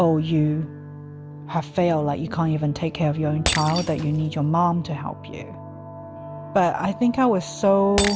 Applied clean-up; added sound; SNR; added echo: none; Shatter; 13 dB; none.